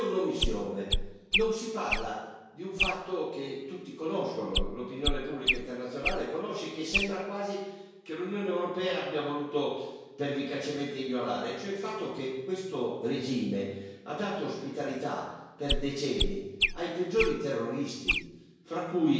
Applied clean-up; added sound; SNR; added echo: none; Chirp, tweet; 0 dB; reverberation time 1.0 s.